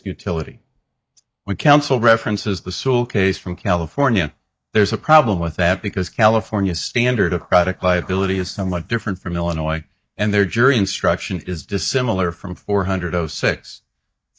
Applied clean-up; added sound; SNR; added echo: neural mask model DeepFilterNet 3.